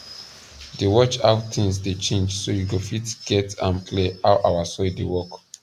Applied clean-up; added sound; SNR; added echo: none; none; none; none.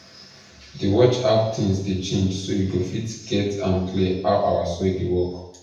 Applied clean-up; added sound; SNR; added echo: none; none; none; reverberation time 0.8 s.